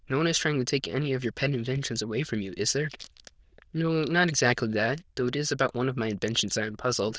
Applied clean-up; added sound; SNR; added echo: neural diffusion model UNIVERSE++.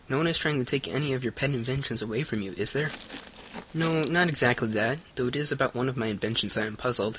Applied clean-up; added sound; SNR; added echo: none; Glass; 17 dB; none.